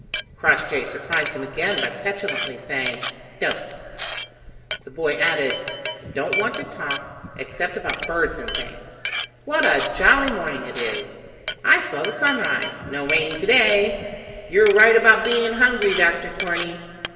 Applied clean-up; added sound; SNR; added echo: none; Glass; 8 dB; reverberation time 2.9 s.